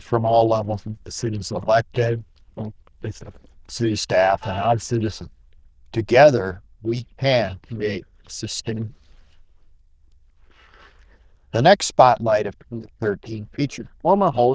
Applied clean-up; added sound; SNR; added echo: neural diffusion model UNIVERSE++.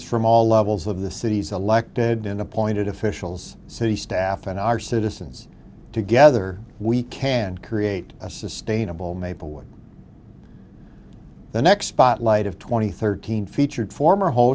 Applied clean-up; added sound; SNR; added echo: none; none; none; none.